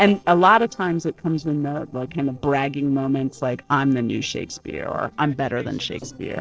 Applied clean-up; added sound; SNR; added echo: neural separator model SepFormer DNS4.